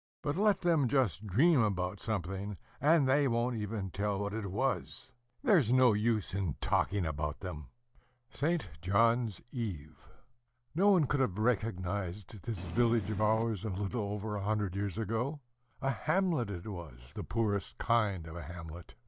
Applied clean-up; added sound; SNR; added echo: neural mask model DeepFilterNet 3.